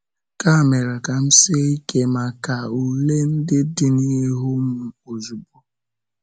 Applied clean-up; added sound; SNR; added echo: none; none; none; none.